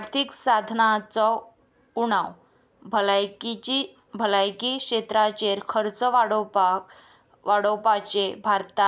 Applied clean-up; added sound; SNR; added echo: none; none; none; none.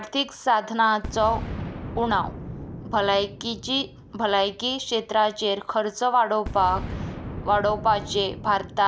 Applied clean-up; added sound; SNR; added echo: none; Boom; 12 dB; none.